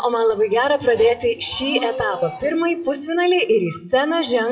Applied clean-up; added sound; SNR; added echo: classical method WPE with log-MMSE.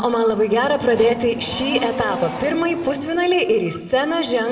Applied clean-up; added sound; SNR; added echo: none; Race car, auto racing / Accelerating, revving, vroom; 13 dB; reverberation time 1.5 s.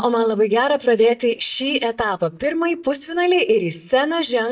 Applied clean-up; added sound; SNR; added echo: neural mask model DeepFilterNet 3.